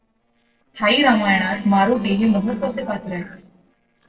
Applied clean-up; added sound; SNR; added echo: neural separator model SepFormer DNS4.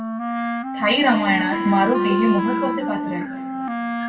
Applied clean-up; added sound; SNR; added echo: none; Wind instrument, woodwind instrument; 2 dB; reverberation time 2.0 s.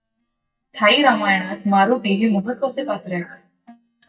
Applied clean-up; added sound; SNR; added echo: neural mask model DeepFilterNet 3.